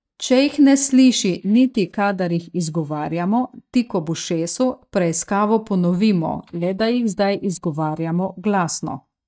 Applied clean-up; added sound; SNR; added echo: neural mask model DeepFilterNet 3.